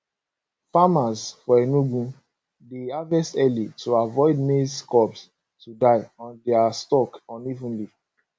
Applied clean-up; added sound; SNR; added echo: none; none; none; none.